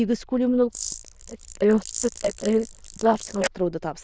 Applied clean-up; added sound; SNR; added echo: neural diffusion model UNIVERSE++.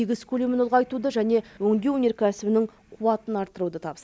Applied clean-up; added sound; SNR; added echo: none; none; none; none.